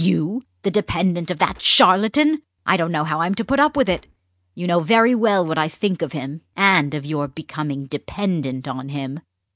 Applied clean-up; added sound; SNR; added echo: neural mask model RNNoise.